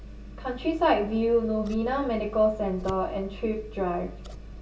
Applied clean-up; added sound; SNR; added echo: none; Scissors; 14 dB; reverberation time 0.2 s.